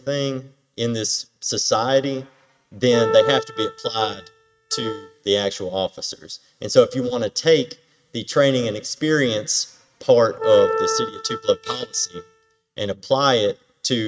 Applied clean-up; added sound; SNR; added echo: neural mask model RNNoise.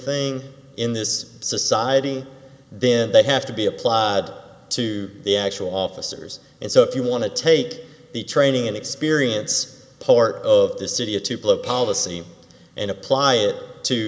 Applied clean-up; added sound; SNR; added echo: none; none; none; none.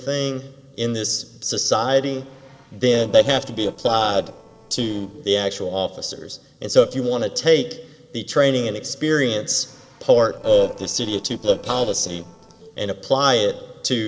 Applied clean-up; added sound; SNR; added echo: neural separator model SepFormer DNS4.